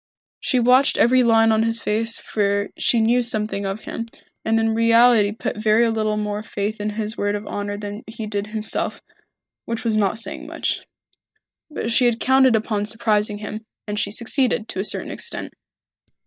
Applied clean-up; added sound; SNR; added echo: neural mask model DeepFilterNet 3.